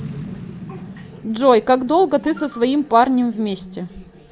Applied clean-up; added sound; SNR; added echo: none; Boom; 18 dB; none.